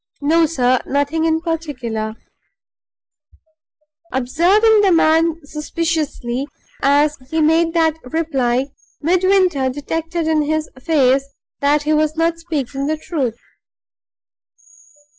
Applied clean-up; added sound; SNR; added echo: neural separator model SepFormer DNS4.